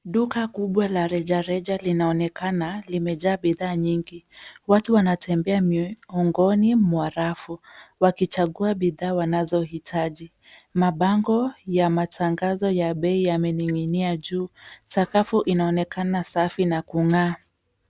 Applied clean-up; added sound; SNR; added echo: none; none; none; none.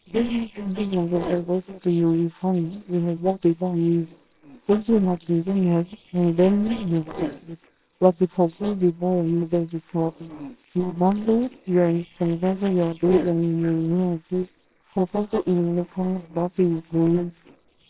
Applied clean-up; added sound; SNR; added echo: neural separator model SepFormer WHAMR!.